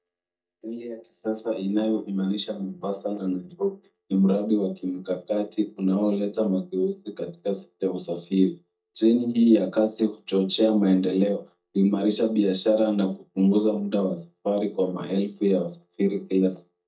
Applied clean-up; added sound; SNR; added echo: neural mask model DeepFilterNet 3.